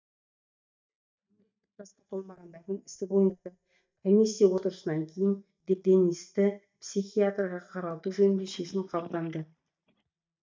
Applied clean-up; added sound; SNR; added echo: neural mask model DeepFilterNet 3.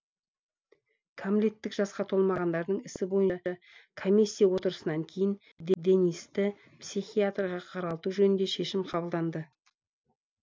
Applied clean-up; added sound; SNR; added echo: none; none; none; none.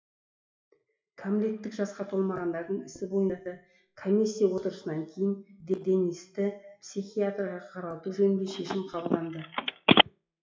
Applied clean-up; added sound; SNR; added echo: classical method WPE with log-MMSE.